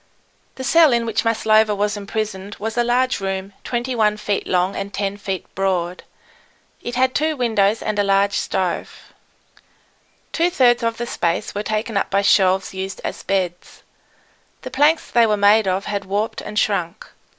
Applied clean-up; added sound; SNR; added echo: none; none; none; none.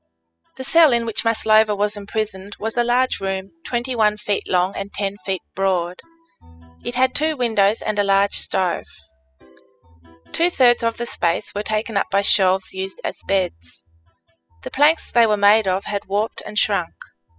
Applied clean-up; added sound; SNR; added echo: classical method spectral subtraction.